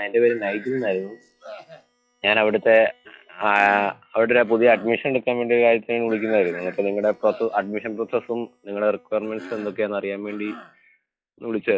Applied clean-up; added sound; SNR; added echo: classical method log-MMSE.